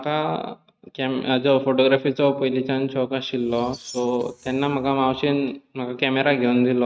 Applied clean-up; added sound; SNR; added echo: neural mask model RNNoise.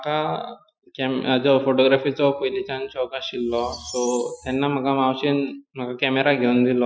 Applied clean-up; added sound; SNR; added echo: classical method Wiener filter.